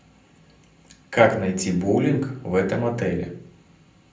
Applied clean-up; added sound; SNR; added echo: none; none; none; reverberation time 0.6 s.